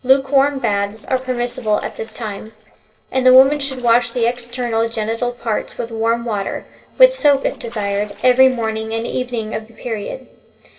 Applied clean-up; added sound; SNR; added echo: neural separator model SepFormer DNS4.